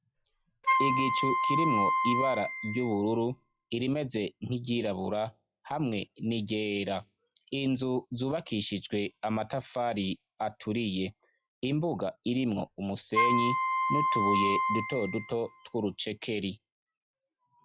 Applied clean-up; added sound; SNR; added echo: classical method log-MMSE.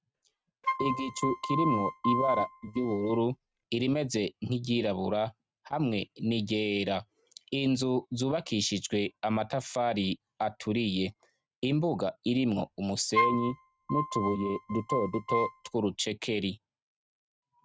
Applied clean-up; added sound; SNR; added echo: neural mask model RNNoise.